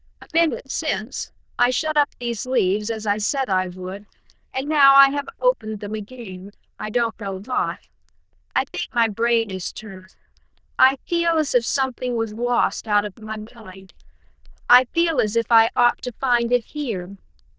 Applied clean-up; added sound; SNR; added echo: neural diffusion model UNIVERSE++.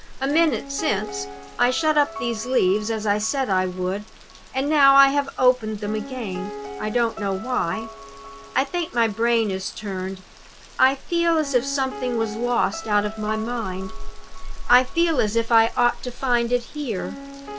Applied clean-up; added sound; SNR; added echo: none; Piano + Rain; 10 dB; none.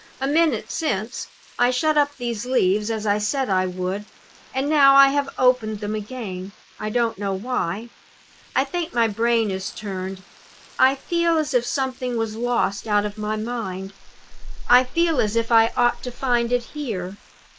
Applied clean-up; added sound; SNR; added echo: neural mask model Resemble Enhance denoiser.